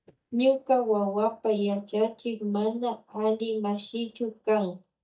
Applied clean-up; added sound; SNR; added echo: neural mask model DeepFilterNet 3.